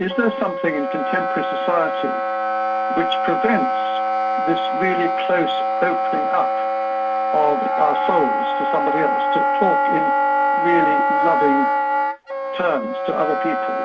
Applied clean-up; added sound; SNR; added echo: none; Wind instrument, woodwind instrument; -4 dB; reverberation time 0.2 s.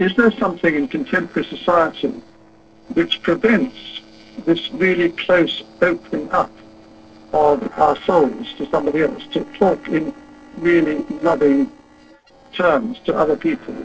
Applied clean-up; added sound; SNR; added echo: neural separator model SepFormer DNS4.